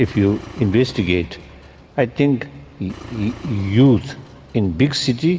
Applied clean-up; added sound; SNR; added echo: none; Engine; 20 dB; none.